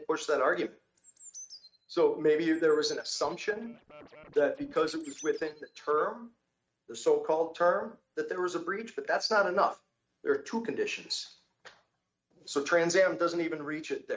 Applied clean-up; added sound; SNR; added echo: neural mask model RNNoise.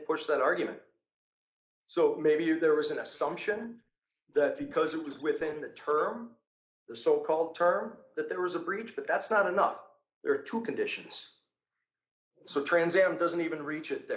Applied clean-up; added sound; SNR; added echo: neural mask model Resemble Enhance denoiser.